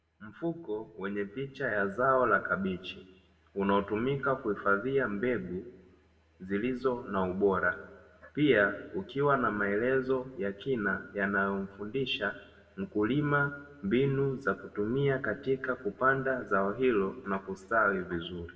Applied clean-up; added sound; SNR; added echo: none; none; none; reverberation time 0.8 s.